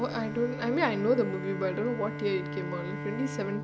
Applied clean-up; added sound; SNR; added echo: none; Bowed string instrument; 7 dB; none.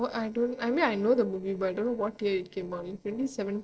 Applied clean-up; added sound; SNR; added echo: neural separator model SepFormer DNS4.